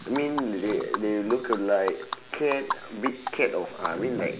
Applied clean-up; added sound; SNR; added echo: none; Animal; 8 dB; none.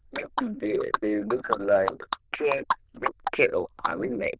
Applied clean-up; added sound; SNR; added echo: neural diffusion model UNIVERSE++.